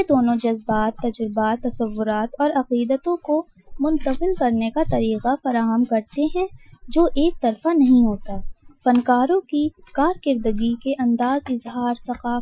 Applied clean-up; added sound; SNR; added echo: classical method Wiener filter.